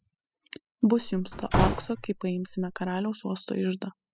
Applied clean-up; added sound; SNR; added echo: classical method spectral subtraction.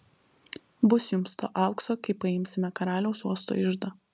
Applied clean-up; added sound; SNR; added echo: none; none; none; none.